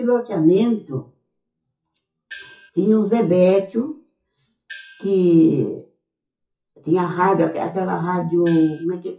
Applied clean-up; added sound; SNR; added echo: classical method WPE with log-MMSE.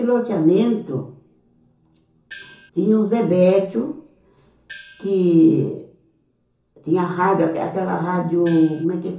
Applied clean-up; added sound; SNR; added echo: none; Gong; 19 dB; reverberation time 0.7 s.